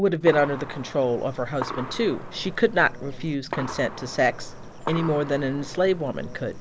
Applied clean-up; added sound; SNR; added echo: none; Gunshot, gunfire; 12 dB; none.